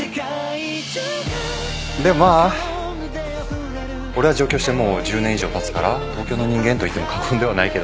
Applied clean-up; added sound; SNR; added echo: none; none; none; none.